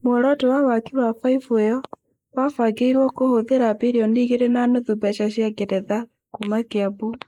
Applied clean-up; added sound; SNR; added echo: neural mask model Resemble Enhance denoiser.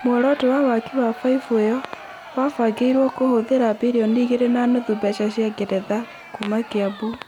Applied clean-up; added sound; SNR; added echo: none; Crowd; 18 dB; none.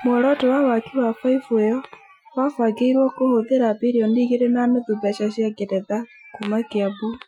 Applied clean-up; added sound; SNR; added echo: classical method Wiener filter.